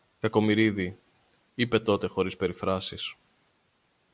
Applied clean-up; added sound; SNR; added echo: none; none; none; none.